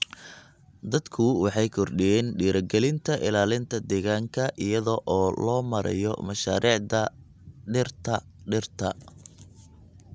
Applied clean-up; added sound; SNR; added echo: none; none; none; none.